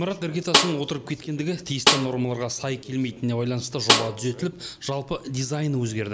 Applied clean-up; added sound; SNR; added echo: none; Snare drum; -1 dB; none.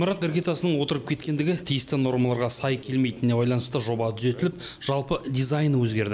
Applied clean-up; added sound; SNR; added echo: none; none; none; none.